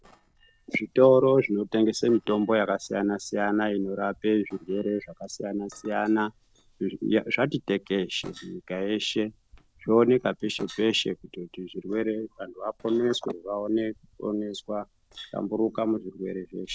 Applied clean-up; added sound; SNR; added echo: neural separator model SepFormer DNS4.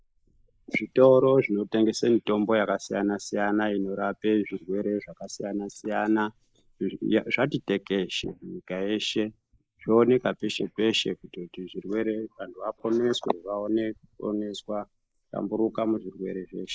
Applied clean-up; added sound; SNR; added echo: neural mask model Resemble Enhance denoiser.